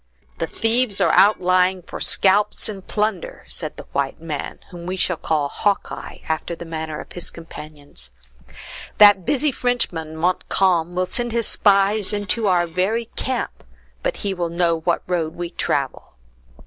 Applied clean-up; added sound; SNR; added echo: neural separator model SepFormer DNS4.